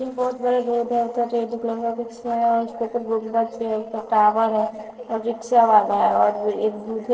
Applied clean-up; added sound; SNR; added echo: neural separator model SepFormer DNS4.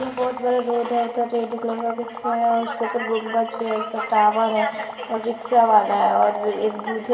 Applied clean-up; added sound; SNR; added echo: none; Liquid; 17 dB; reverberation time 2.2 s.